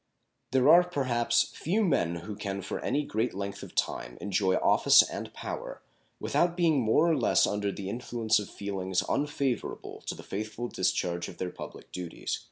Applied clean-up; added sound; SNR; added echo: none; none; none; none.